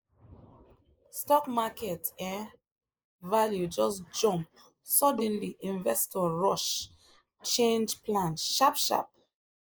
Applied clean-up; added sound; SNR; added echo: neural mask model Resemble Enhance denoiser.